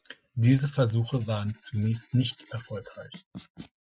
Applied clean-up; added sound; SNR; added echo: classical method Wiener filter.